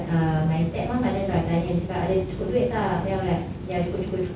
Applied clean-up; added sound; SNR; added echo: none; none; none; none.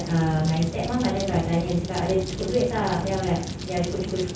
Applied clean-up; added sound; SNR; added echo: none; Rain; 17 dB; none.